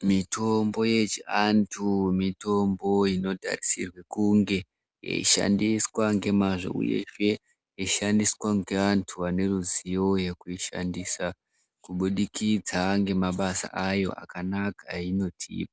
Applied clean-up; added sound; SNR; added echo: none; none; none; none.